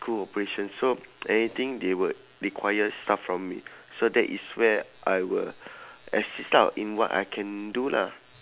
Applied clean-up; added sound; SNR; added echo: none; none; none; none.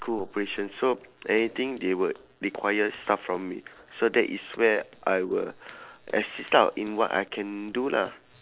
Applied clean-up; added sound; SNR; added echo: neural separator model SepFormer DNS4.